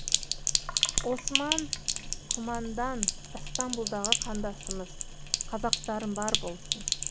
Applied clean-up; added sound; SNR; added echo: none; Sink (filling or washing); -4 dB; none.